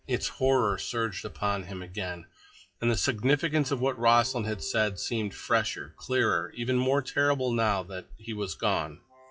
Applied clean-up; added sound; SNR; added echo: classical method WPE with log-MMSE.